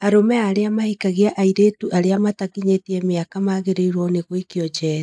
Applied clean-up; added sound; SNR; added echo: neural mask model Resemble Enhance denoiser.